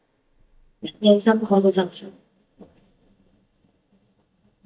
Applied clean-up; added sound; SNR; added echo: neural mask model DeepFilterNet 3.